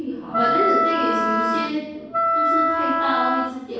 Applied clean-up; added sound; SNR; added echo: none; Wind instrument, woodwind instrument; -5 dB; reverberation time 1.3 s.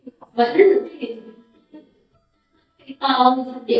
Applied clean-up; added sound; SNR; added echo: neural mask model DeepFilterNet 3.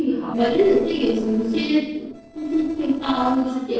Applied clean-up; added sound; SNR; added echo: neural separator model SepFormer DNS4.